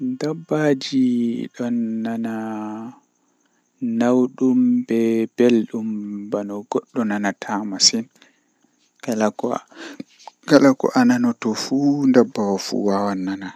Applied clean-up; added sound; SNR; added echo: none; none; none; none.